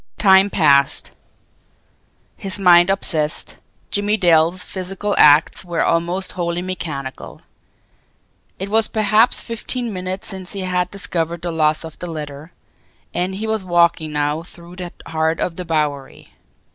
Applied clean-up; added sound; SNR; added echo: none; none; none; none.